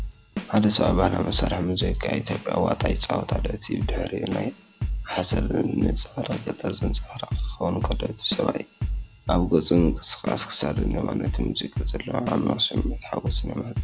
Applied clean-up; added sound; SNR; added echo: none; Drum / Drum kit; 5 dB; none.